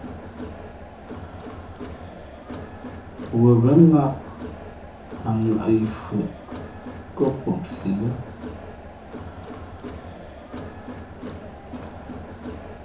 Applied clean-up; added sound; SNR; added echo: none; Crowd; 11 dB; reverberation time 0.6 s.